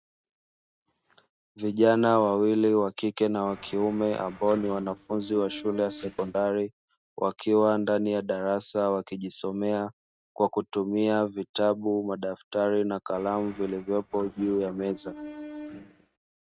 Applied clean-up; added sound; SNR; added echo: neural mask model RNNoise.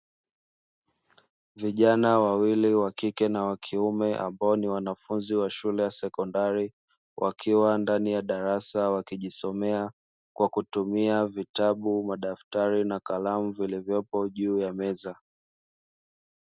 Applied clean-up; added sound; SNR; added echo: none; none; none; none.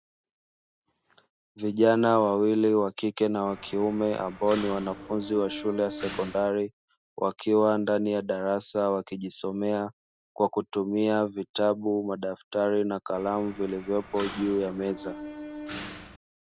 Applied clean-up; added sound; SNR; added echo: none; Mechanisms; 13 dB; none.